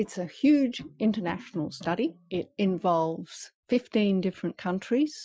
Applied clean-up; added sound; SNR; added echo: classical method Wiener filter.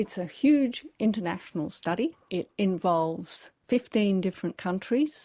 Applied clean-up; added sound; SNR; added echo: none; none; none; none.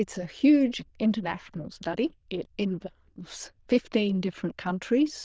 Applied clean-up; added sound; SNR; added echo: neural diffusion model UNIVERSE++.